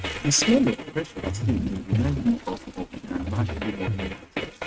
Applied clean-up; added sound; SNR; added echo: neural mask model RNNoise.